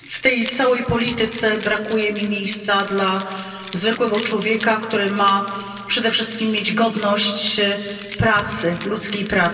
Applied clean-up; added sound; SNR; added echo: none; Keys jangling; 14 dB; reverberation time 2.9 s.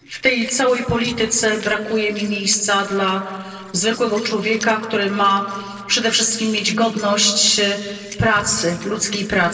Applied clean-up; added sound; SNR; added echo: neural separator model SepFormer DNS4.